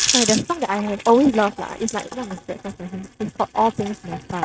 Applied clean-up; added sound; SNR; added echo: neural mask model RNNoise.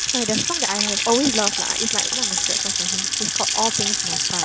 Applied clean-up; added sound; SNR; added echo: none; Sink (filling or washing) / Water tap, faucet / Splash, splatter; -5 dB; none.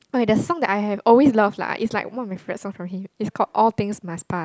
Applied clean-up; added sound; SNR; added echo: none; none; none; none.